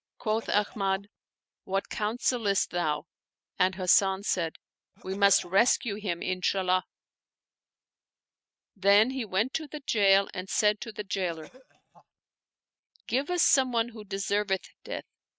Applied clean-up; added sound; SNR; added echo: neural mask model RNNoise.